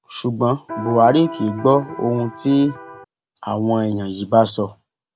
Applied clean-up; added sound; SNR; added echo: none; Electric guitar; 12 dB; none.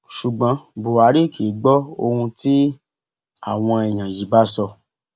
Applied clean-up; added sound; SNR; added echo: none; none; none; none.